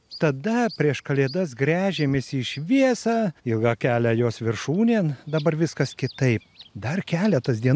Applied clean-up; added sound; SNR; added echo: none; none; none; none.